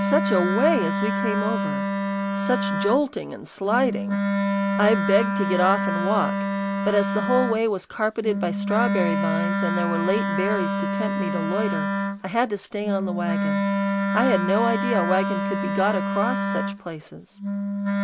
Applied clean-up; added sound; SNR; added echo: none; Wind instrument, woodwind instrument; -1 dB; none.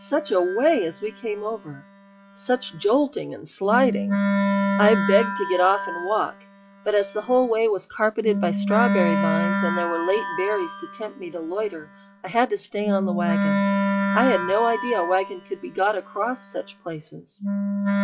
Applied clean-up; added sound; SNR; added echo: classical method log-MMSE.